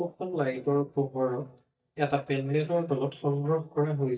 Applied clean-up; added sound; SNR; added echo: neural mask model DeepFilterNet 3.